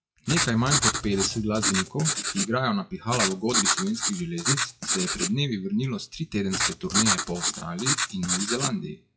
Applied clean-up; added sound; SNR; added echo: classical method WPE with log-MMSE.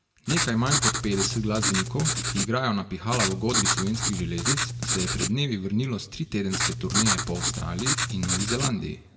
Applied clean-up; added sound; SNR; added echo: none; Writing; -1 dB; reverberation time 1.3 s.